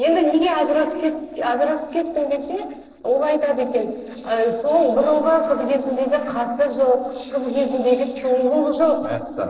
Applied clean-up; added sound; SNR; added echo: neural separator model SepFormer DNS4.